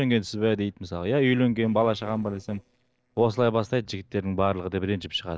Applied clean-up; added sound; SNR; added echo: neural separator model SepFormer DNS4.